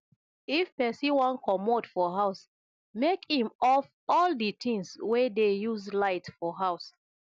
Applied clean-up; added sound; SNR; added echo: none; none; none; none.